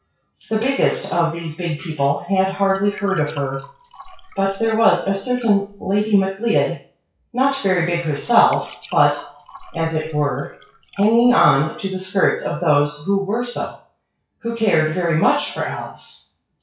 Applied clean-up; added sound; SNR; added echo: classical method WPE with log-MMSE.